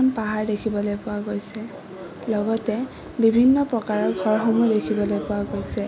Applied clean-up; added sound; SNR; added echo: none; none; none; none.